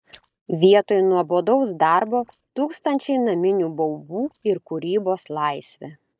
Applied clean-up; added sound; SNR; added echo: neural mask model DeepFilterNet 3.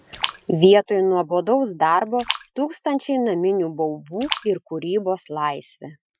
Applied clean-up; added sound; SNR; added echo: classical method Wiener filter.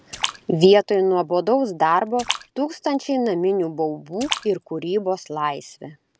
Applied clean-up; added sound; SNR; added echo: none; Splash, splatter; 14 dB; none.